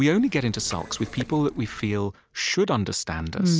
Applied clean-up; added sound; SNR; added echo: none; Liquid; 18 dB; none.